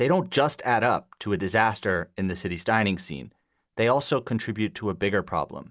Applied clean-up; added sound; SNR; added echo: none; none; none; none.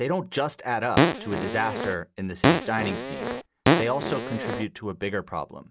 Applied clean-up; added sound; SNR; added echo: none; Fart; -5 dB; none.